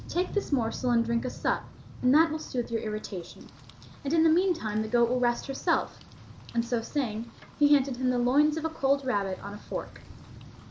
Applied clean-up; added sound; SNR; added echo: none; Rain; 17 dB; none.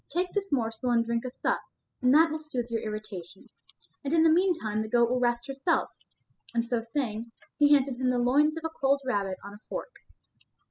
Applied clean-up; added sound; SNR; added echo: classical method spectral subtraction.